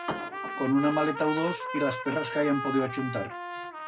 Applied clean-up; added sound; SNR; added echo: none; Trumpet; 6 dB; none.